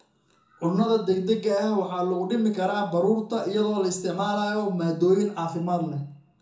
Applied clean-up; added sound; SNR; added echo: none; none; none; reverberation time 0.7 s.